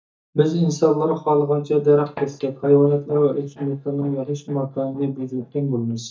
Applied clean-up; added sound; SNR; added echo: neural mask model DeepFilterNet 3.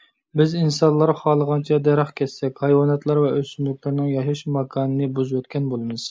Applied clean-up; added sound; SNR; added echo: none; none; none; none.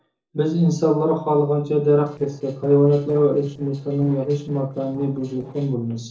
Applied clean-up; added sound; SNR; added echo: neural separator model SepFormer DNS4.